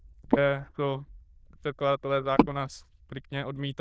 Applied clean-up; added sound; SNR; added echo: neural diffusion model UNIVERSE++.